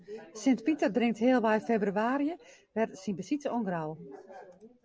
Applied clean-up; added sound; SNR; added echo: none; none; none; none.